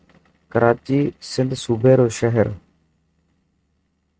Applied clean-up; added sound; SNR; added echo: neural mask model RNNoise.